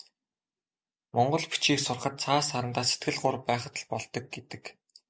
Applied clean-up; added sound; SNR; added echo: none; none; none; none.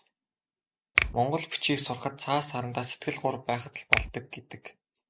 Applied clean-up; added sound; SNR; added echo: none; Finger snapping; 1 dB; none.